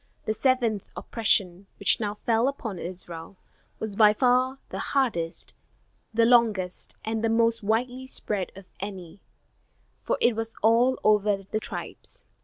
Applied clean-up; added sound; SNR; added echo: none; none; none; none.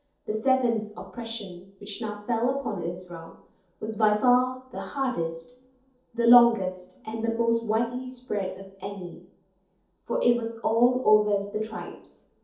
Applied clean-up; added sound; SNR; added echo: none; none; none; reverberation time 0.6 s.